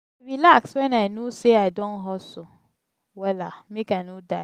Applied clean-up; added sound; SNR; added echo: none; none; none; none.